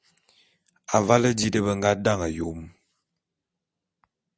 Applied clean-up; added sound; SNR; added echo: none; none; none; none.